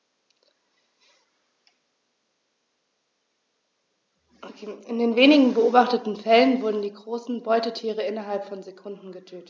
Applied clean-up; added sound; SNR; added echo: none; none; none; none.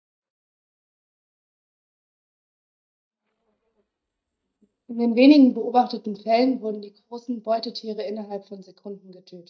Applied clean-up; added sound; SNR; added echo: neural mask model DeepFilterNet 3.